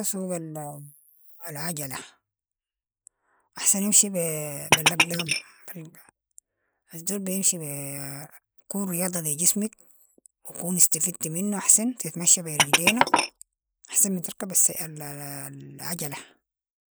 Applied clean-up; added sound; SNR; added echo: neural mask model Resemble Enhance denoiser.